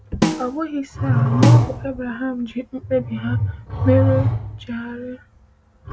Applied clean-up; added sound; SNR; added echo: none; Growling + Snare drum; -4 dB; none.